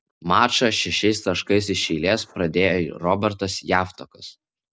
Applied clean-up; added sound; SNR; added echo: none; none; none; none.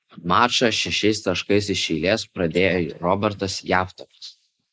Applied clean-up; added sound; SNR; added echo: neural mask model Resemble Enhance denoiser.